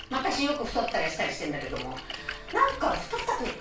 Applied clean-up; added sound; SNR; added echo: none; Splash, splatter; 11 dB; reverberation time 0.3 s.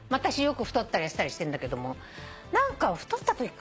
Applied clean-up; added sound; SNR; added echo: none; none; none; none.